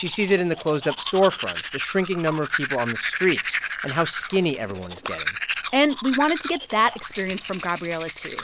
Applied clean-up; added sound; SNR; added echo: none; Domestic sounds, home sounds; 5 dB; none.